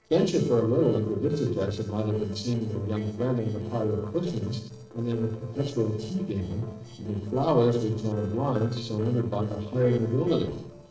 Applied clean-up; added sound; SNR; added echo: neural separator model SepFormer DNS4.